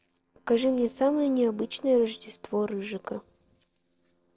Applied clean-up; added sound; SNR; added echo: neural separator model SepFormer DNS4.